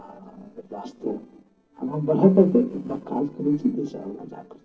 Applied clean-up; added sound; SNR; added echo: neural separator model SepFormer DNS4.